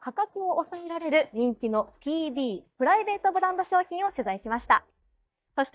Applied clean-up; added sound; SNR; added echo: neural mask model DeepFilterNet 3.